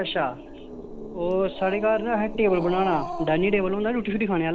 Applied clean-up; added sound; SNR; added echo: none; Growling; 11 dB; none.